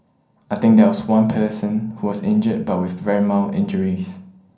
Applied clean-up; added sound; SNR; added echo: none; none; none; reverberation time 0.6 s.